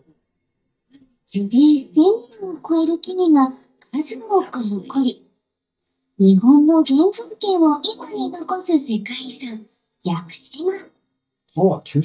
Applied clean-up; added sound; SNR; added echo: neural mask model DeepFilterNet 3.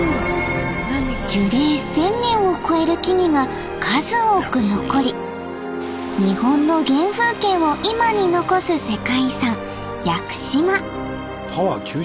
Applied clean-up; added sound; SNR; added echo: none; none; none; none.